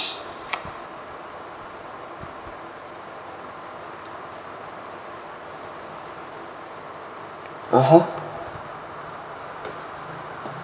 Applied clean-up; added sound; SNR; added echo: none; none; none; none.